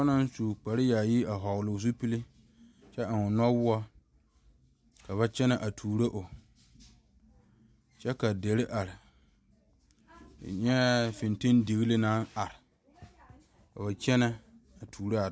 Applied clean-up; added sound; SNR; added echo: none; none; none; none.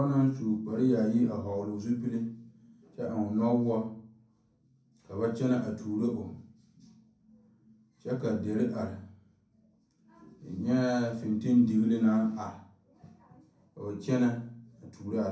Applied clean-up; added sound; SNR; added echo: none; none; none; reverberation time 0.6 s.